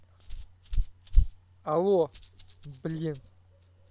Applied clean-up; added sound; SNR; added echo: none; Rattle; -3 dB; none.